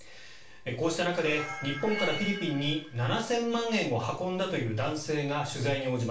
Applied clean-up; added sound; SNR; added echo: none; none; none; reverberation time 0.3 s.